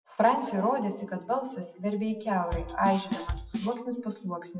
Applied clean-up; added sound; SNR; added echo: classical method WPE with log-MMSE.